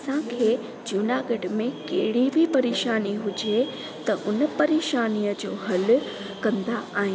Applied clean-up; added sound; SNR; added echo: none; none; none; none.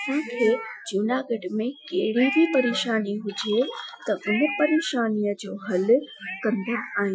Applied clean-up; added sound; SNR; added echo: classical method Wiener filter.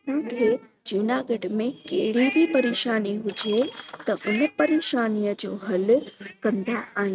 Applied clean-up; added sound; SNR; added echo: neural mask model RNNoise.